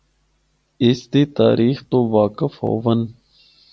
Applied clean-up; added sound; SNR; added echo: none; none; none; none.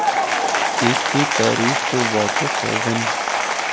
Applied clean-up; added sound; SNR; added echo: none; Applause / Crowd; -4 dB; none.